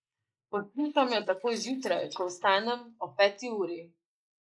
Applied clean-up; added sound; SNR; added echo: neural mask model Resemble Enhance denoiser.